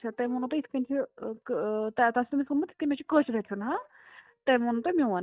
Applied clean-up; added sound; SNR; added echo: neural mask model DeepFilterNet 3.